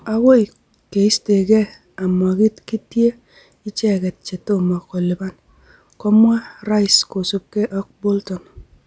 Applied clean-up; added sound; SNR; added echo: none; none; none; none.